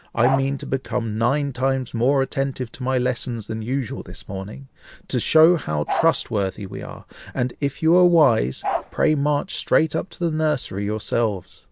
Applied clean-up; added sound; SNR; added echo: neural mask model Resemble Enhance denoiser.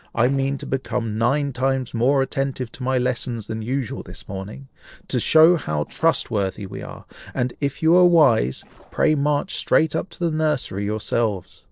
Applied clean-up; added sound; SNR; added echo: neural separator model SepFormer DNS4.